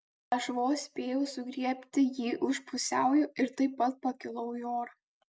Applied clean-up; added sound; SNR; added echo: none; none; none; none.